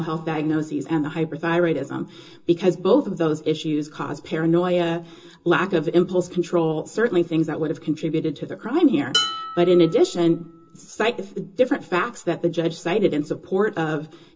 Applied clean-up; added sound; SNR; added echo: none; Dishes, pots, and pans; 10 dB; reverberation time 0.2 s.